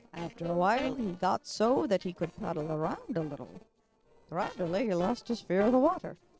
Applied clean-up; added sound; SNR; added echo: neural separator model SepFormer DNS4.